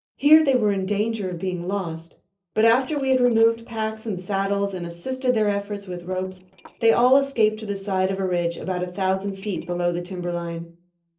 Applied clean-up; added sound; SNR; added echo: neural separator model SepFormer DNS4.